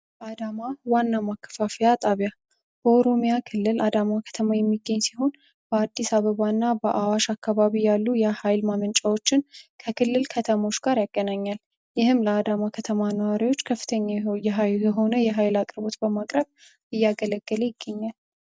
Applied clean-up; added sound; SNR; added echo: none; none; none; none.